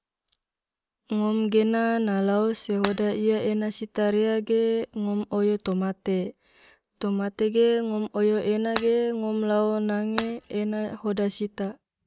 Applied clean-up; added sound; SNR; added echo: none; Shatter; 10 dB; none.